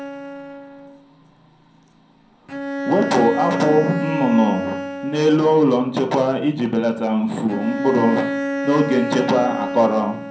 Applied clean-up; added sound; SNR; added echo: none; Bowed string instrument; 7 dB; reverberation time 0.6 s.